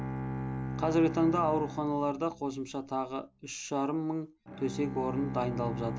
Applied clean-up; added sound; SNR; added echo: none; Bowed string instrument; 7 dB; none.